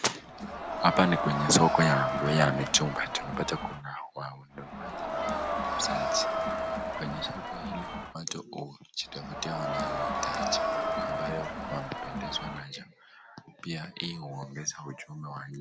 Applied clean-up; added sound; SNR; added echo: none; Crowd; 1 dB; none.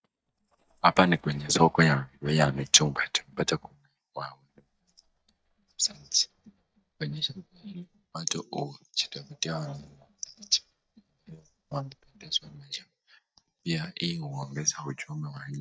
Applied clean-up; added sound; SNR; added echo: neural mask model DeepFilterNet 3.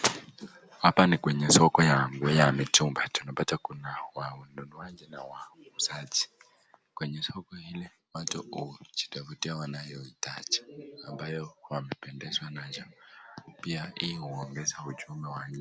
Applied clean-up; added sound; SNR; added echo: none; none; none; none.